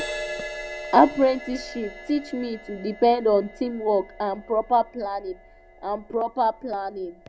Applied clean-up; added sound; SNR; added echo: none; Crash cymbal; 14 dB; none.